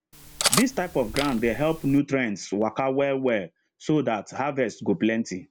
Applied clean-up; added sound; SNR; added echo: none; Cutlery, silverware; 5 dB; none.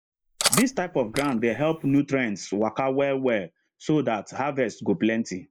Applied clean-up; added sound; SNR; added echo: neural mask model Resemble Enhance denoiser.